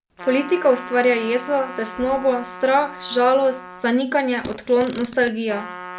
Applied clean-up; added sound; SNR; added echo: none; Fart + Trumpet; 15 dB; none.